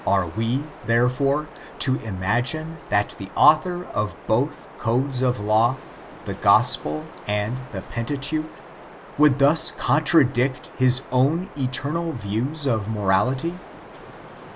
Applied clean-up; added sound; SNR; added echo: none; Wind; 18 dB; none.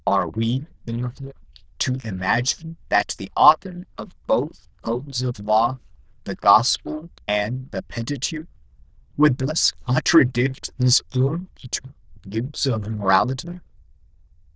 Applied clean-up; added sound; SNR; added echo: neural diffusion model UNIVERSE++.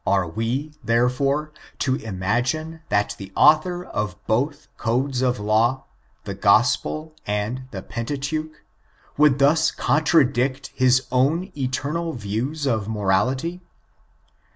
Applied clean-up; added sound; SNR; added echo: none; none; none; none.